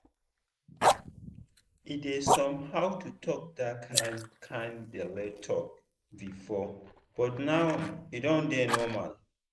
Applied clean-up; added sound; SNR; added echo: neural mask model Resemble Enhance denoiser.